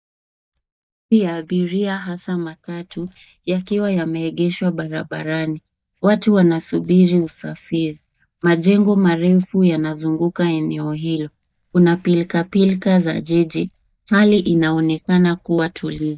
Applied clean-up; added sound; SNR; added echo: neural mask model DeepFilterNet 3.